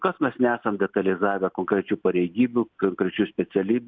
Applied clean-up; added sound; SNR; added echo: none; none; none; none.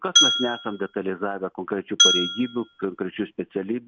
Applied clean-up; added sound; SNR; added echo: none; Glass; -4 dB; none.